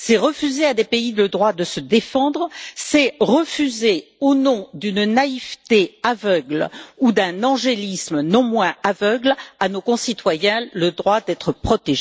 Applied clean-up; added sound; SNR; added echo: none; none; none; none.